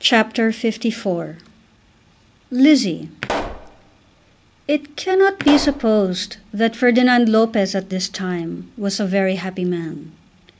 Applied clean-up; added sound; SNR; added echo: none; Explosion; 10 dB; none.